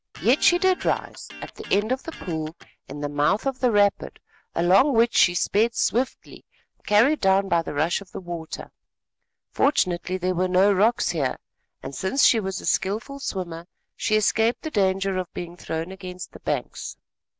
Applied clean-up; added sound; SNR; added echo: none; Electric guitar; 18 dB; none.